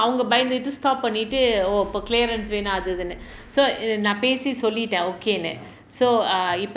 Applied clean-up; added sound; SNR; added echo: none; Boom; 18 dB; none.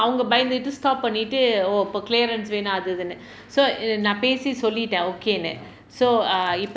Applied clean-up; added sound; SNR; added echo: none; none; none; none.